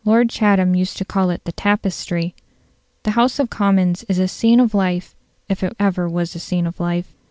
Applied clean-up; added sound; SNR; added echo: none; none; none; none.